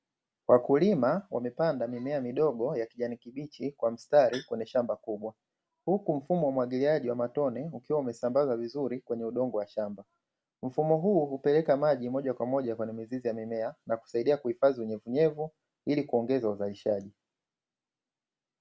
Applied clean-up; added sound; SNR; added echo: none; none; none; none.